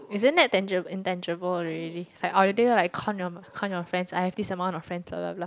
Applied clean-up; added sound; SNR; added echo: none; none; none; none.